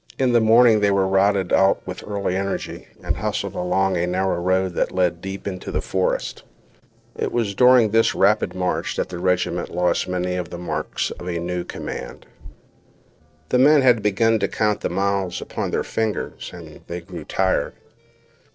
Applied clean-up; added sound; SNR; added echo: neural separator model SepFormer DNS4.